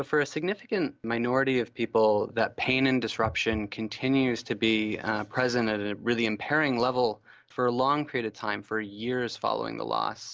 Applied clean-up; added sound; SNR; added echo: none; none; none; none.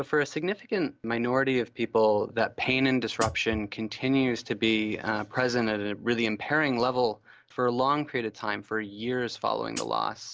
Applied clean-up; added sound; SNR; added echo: none; Hi-hat; 10 dB; none.